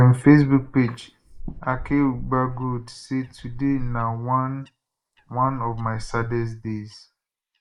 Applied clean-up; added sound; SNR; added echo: neural mask model Resemble Enhance denoiser.